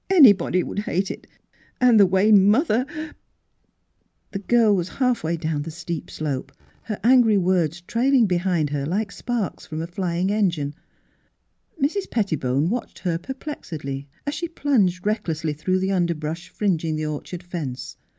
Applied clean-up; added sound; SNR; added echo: none; none; none; none.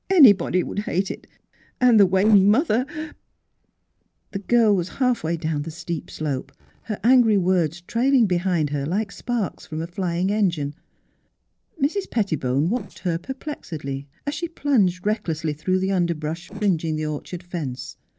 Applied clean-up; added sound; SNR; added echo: neural separator model SepFormer DNS4.